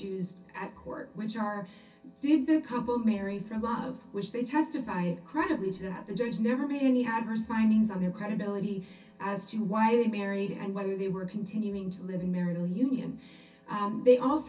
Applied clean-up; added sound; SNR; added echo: none; none; none; reverberation time 0.3 s.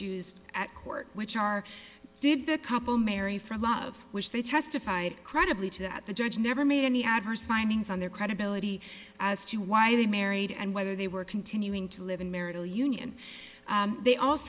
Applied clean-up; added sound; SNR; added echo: none; none; none; none.